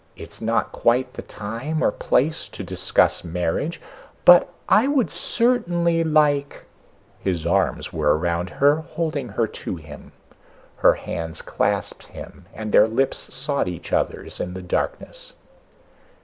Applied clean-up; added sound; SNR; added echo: none; none; none; none.